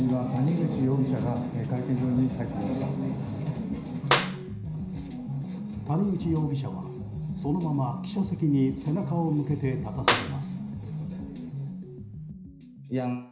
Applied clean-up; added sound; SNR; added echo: none; Clapping; 6 dB; reverberation time 0.5 s.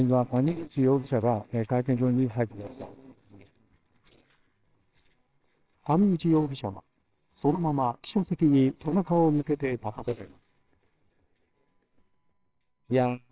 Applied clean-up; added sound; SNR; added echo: neural separator model SepFormer WHAMR!.